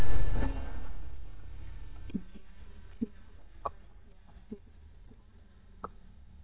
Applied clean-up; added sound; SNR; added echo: neural mask model DeepFilterNet 3.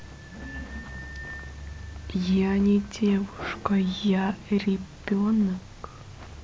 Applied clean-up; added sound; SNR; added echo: none; none; none; none.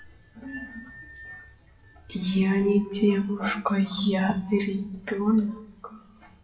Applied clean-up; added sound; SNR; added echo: classical method WPE with log-MMSE.